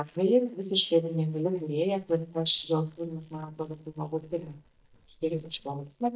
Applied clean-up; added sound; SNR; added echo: neural mask model DeepFilterNet 3.